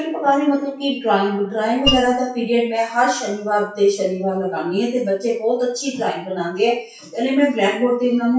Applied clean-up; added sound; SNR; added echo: classical method WPE with log-MMSE.